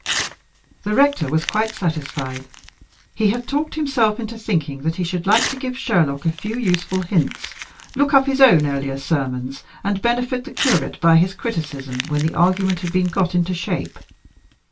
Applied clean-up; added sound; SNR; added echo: none; Crumpling, crinkling / Tearing; 13 dB; reverberation time 0.1 s.